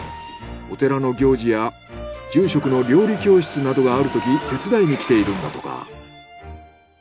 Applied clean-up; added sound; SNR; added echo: none; Mechanisms; 16 dB; none.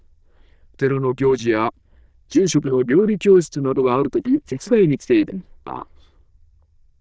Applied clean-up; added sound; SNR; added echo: neural diffusion model UNIVERSE++.